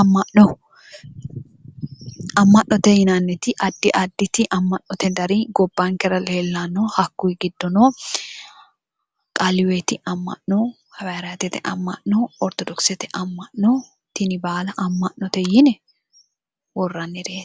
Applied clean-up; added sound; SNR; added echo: none; none; none; none.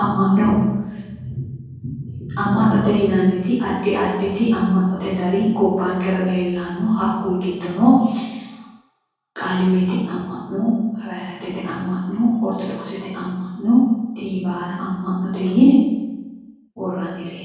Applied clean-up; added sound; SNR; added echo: none; none; none; reverberation time 1.3 s.